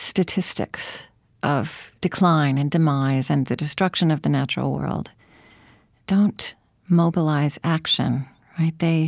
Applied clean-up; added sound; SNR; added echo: none; none; none; none.